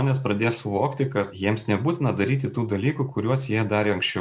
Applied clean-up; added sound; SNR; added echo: none; none; none; none.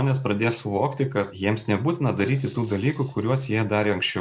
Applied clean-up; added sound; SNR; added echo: none; Rattle / Rattle (instrument); 19 dB; none.